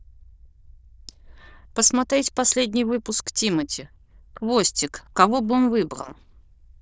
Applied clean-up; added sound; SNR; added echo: neural diffusion model UNIVERSE++.